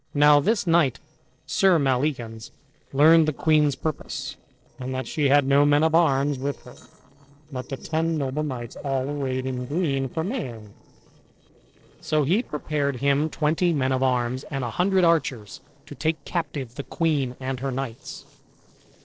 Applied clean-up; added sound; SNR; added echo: neural separator model SepFormer DNS4.